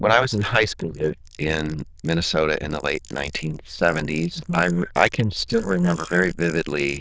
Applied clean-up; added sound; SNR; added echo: neural diffusion model UNIVERSE++.